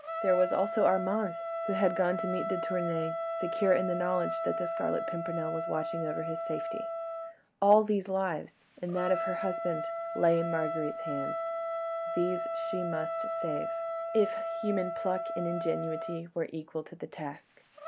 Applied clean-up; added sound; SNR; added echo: none; Trumpet; 3 dB; none.